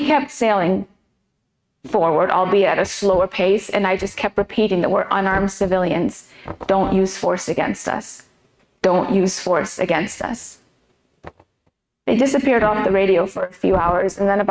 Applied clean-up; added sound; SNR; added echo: neural mask model RNNoise.